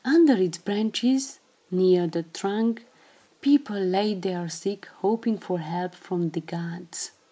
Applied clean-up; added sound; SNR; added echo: none; none; none; none.